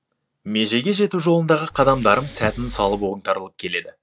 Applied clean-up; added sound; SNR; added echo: none; Breathing; 14 dB; none.